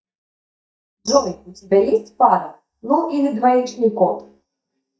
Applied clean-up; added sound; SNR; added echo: neural mask model DeepFilterNet 3.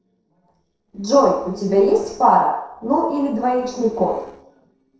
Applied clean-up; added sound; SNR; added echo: neural separator model SepFormer DNS4.